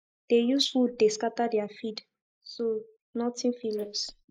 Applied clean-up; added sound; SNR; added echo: neural mask model Resemble Enhance denoiser.